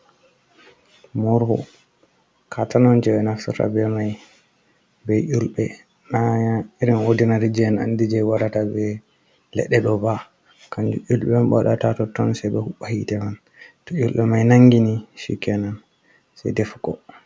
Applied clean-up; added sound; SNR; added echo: none; none; none; none.